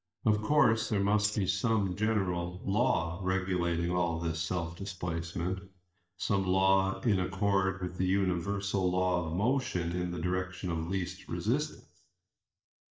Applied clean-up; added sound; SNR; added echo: neural mask model DeepFilterNet 3.